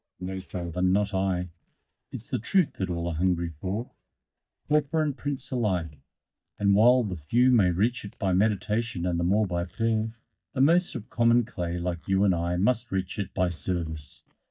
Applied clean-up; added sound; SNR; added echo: neural mask model DeepFilterNet 3.